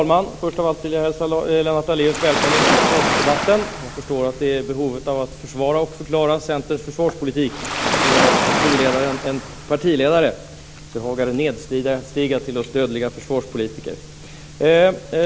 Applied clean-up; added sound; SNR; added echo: none; Waves, surf; 0 dB; none.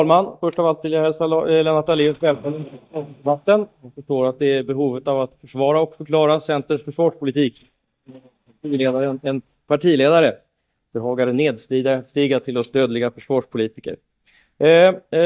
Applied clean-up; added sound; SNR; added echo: neural mask model DeepFilterNet 3.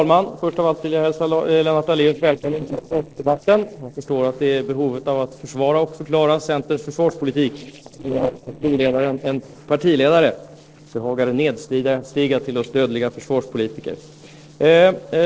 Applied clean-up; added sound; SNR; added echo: neural separator model SepFormer DNS4.